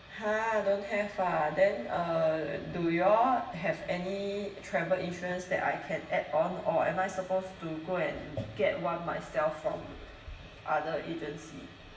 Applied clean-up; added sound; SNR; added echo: none; none; none; reverberation time 1.1 s.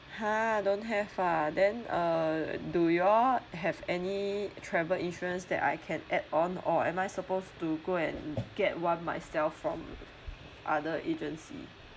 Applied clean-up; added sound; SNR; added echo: none; none; none; none.